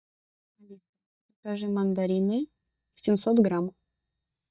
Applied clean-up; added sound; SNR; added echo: neural mask model DeepFilterNet 3.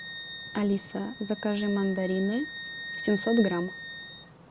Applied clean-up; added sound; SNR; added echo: none; Wind instrument, woodwind instrument; 11 dB; none.